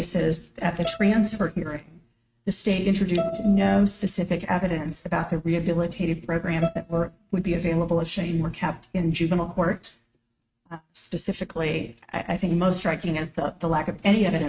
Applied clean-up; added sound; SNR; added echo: neural mask model RNNoise.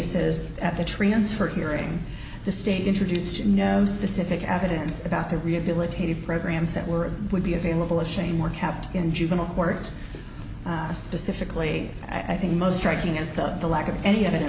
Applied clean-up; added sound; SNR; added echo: none; none; none; none.